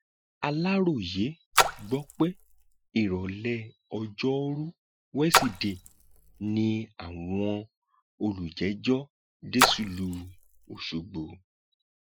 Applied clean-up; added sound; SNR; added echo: classical method Wiener filter.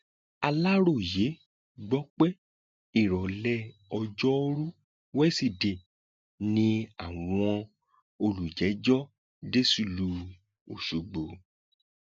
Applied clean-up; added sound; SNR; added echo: none; none; none; none.